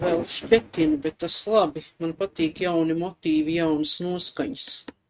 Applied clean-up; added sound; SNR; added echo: neural mask model RNNoise.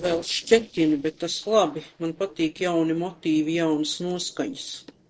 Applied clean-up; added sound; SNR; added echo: neural separator model SepFormer DNS4.